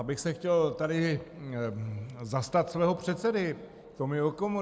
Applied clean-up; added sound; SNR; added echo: none; none; none; none.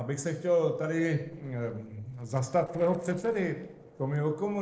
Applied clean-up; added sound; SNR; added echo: neural separator model SepFormer DNS4.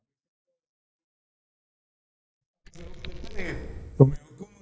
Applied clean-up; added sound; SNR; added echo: neural mask model DeepFilterNet 3.